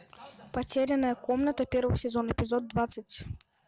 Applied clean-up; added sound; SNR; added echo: none; none; none; none.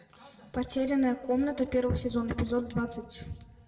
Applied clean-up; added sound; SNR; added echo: none; none; none; reverberation time 1.1 s.